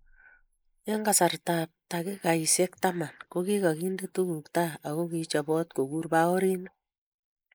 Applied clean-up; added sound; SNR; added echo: neural mask model Resemble Enhance denoiser.